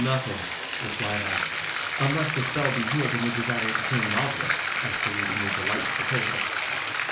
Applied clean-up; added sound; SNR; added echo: none; Bathtub (filling or washing); -4 dB; reverberation time 0.4 s.